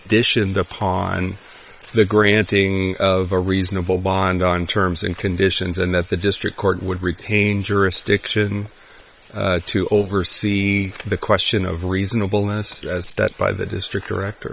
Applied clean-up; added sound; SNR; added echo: neural separator model SepFormer WHAM!.